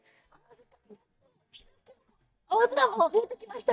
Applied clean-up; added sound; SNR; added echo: neural mask model DeepFilterNet 3.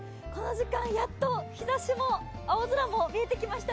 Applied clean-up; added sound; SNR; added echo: none; none; none; none.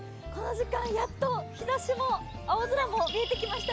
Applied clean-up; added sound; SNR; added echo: none; Bird; 13 dB; none.